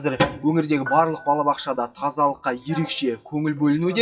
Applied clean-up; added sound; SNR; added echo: classical method WPE with log-MMSE.